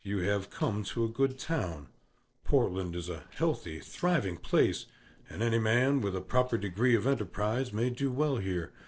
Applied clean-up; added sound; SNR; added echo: neural separator model SepFormer DNS4.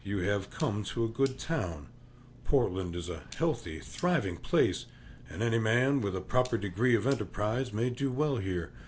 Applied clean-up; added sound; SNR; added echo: none; Clock + Engine; 20 dB; none.